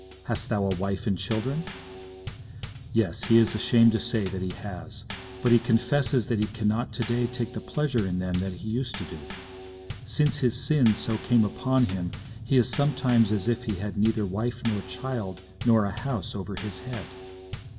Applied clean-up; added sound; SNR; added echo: none; Bass drum / Snare drum / Drum kit; 12 dB; reverberation time 0.5 s.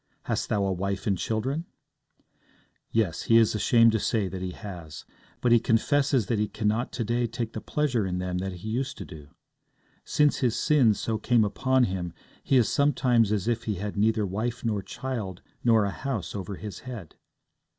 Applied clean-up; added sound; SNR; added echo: none; none; none; none.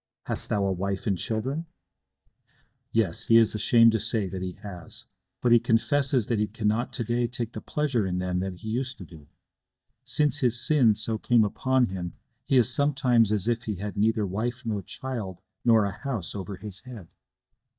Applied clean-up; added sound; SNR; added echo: neural mask model DeepFilterNet 3.